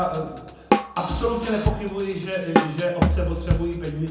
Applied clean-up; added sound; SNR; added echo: none; Drum kit; -1 dB; reverberation time 0.9 s.